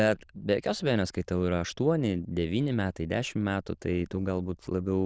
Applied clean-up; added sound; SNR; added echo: neural diffusion model UNIVERSE++.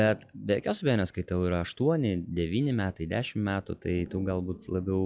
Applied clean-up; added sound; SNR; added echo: classical method log-MMSE.